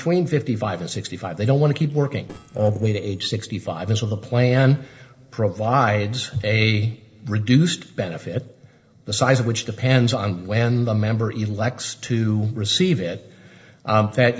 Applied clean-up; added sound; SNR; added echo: neural separator model SepFormer DNS4.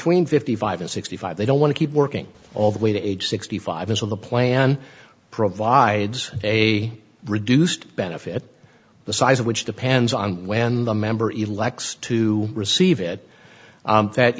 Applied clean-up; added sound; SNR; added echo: none; none; none; none.